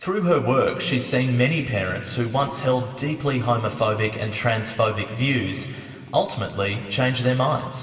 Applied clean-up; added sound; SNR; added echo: none; none; none; reverberation time 2.5 s.